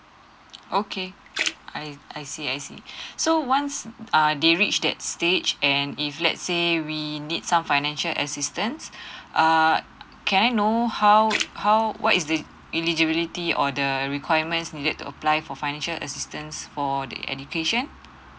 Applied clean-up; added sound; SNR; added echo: none; Splash, splatter; 13 dB; none.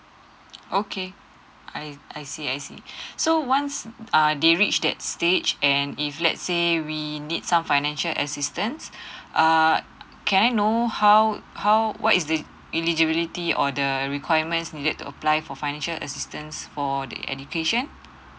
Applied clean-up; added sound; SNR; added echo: none; none; none; none.